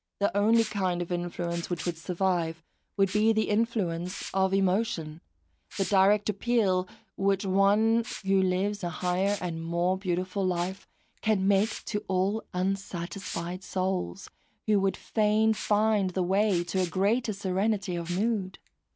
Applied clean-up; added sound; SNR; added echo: none; Liquid; 20 dB; none.